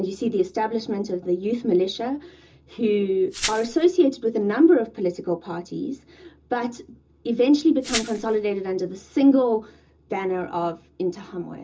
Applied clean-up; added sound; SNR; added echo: none; Glass; 9 dB; reverberation time 0.2 s.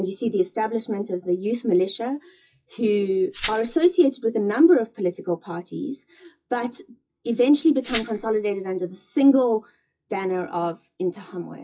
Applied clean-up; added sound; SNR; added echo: classical method WPE with log-MMSE.